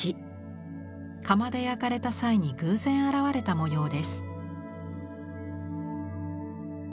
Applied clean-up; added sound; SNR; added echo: none; none; none; none.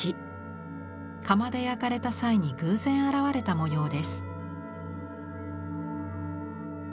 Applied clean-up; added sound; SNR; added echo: none; Wind instrument, woodwind instrument; 18 dB; none.